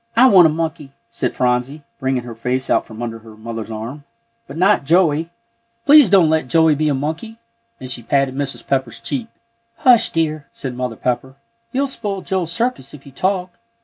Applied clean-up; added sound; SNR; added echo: none; none; none; none.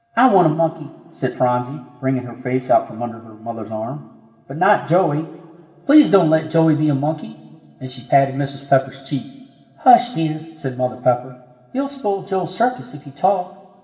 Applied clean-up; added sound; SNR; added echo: none; none; none; reverberation time 2.3 s.